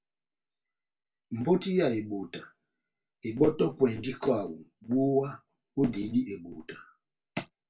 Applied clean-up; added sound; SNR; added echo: none; none; none; reverberation time 0.2 s.